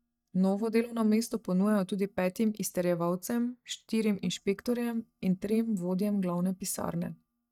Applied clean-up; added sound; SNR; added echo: neural mask model DeepFilterNet 3.